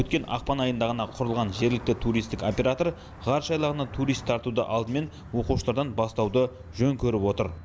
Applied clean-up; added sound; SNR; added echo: none; none; none; none.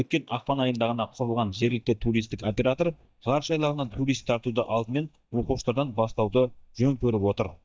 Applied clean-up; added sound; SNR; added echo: neural mask model DeepFilterNet 3.